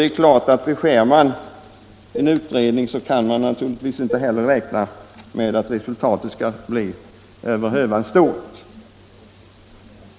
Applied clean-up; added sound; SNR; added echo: none; Dishes, pots, and pans; 14 dB; none.